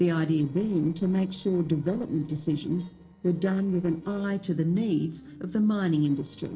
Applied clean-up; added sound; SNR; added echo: neural separator model SepFormer DNS4.